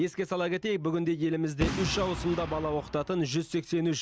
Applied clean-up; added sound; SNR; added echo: none; Boom; 7 dB; none.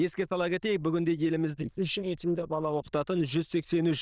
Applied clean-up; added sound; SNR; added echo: neural diffusion model UNIVERSE++.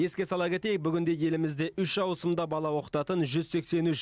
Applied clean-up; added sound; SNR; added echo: none; none; none; none.